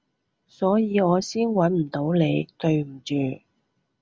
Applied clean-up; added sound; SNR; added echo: none; none; none; none.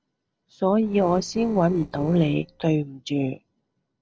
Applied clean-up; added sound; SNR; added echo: neural separator model SepFormer DNS4.